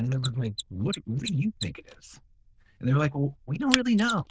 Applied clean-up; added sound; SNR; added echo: neural diffusion model UNIVERSE++.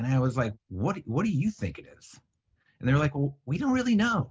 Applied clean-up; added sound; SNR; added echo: none; none; none; none.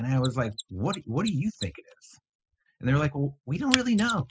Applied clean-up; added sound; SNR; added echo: classical method spectral subtraction.